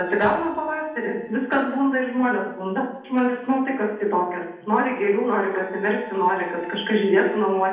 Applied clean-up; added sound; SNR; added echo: neural separator model SepFormer DNS4.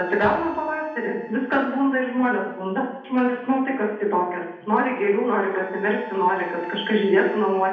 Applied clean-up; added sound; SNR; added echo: none; Wind instrument, woodwind instrument; 19 dB; reverberation time 0.8 s.